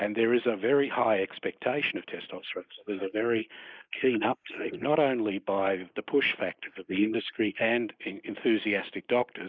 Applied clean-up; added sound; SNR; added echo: neural mask model Resemble Enhance denoiser.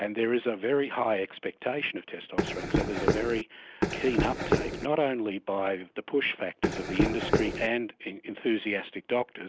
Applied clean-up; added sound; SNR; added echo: none; Run; -2 dB; none.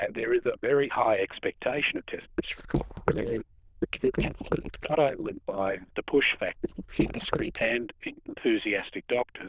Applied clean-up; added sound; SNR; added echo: neural diffusion model UNIVERSE++.